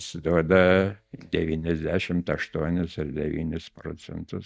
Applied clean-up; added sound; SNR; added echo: neural mask model DeepFilterNet 3.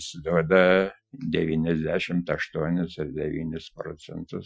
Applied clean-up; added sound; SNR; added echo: classical method Wiener filter.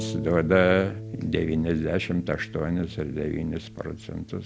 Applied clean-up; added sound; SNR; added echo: none; Harp; 12 dB; none.